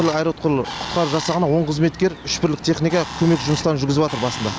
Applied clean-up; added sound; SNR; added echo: none; Bird; 14 dB; none.